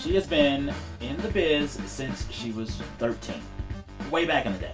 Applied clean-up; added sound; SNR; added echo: none; Ringtone; 20 dB; reverberation time 0.2 s.